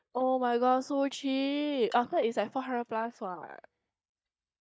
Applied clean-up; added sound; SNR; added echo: neural mask model DeepFilterNet 3.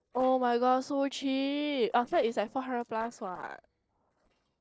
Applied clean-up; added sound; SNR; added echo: neural separator model SepFormer DNS4.